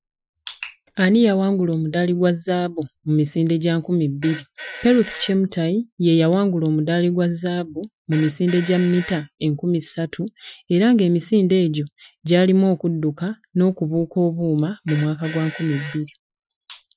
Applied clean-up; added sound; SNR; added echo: classical method Wiener filter.